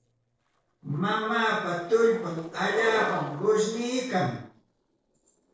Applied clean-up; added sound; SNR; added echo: neural separator model SepFormer DNS4.